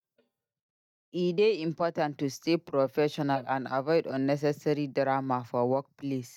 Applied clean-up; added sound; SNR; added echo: neural mask model DeepFilterNet 3.